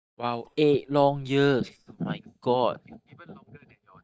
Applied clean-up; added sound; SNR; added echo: neural mask model DeepFilterNet 3.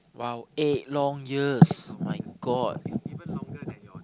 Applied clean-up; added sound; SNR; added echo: none; none; none; none.